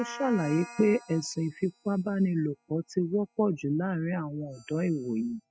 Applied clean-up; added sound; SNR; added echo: classical method spectral subtraction.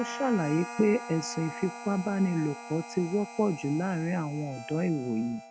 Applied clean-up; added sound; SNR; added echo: none; Trumpet + Harmonica; 13 dB; none.